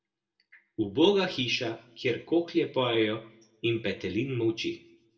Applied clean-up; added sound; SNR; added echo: none; none; none; reverberation time 0.4 s.